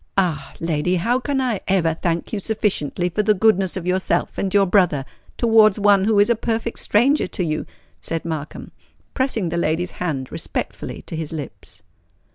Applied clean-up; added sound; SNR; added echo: none; none; none; none.